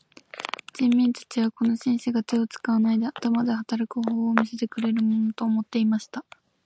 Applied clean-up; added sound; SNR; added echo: none; none; none; none.